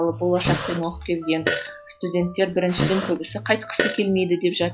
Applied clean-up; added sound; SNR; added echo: classical method log-MMSE.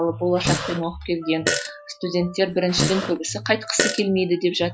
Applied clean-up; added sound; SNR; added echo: classical method Wiener filter.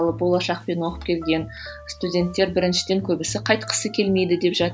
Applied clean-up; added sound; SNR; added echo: none; none; none; none.